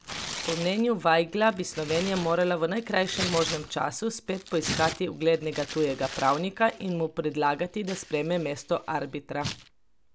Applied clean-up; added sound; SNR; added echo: none; Tearing; 11 dB; none.